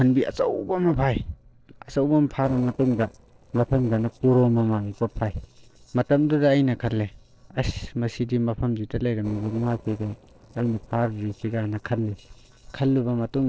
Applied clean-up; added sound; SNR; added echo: neural separator model SepFormer DNS4.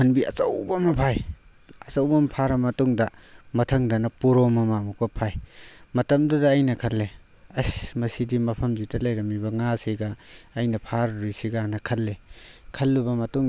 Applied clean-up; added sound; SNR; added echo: none; none; none; none.